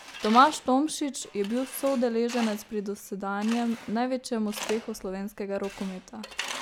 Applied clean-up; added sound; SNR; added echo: none; Tools; 14 dB; none.